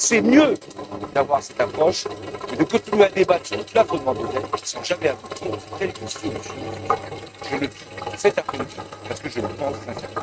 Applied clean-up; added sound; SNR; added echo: neural mask model RNNoise.